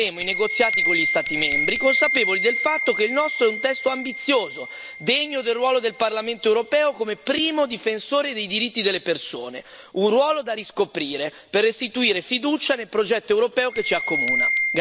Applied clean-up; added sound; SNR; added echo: none; Bell; 5 dB; none.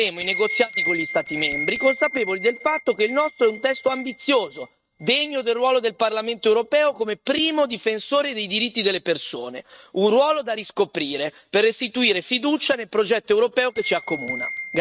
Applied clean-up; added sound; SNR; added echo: neural mask model RNNoise.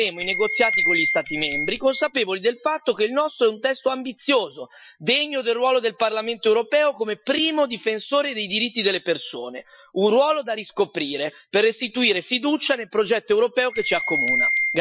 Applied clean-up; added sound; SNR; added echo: classical method Wiener filter.